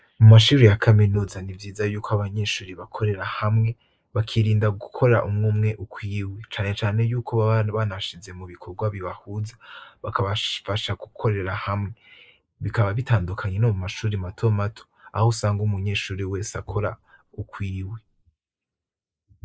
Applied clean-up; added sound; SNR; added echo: neural mask model Resemble Enhance denoiser.